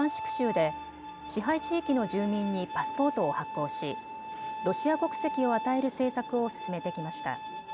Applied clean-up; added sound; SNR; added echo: none; Bowed string instrument; 8 dB; none.